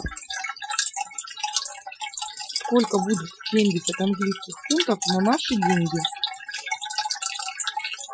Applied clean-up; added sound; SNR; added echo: classical method Wiener filter.